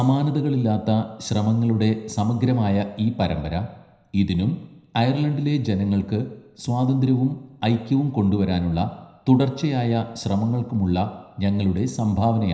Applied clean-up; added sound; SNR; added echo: none; none; none; reverberation time 0.7 s.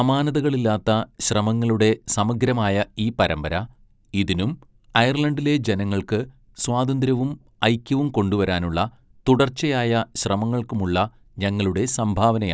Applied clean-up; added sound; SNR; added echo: none; none; none; none.